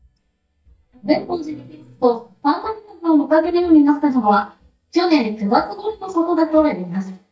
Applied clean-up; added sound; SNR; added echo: neural mask model DeepFilterNet 3.